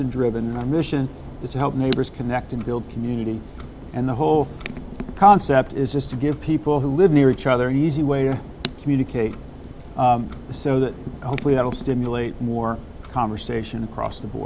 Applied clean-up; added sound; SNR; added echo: none; Clock; 14 dB; none.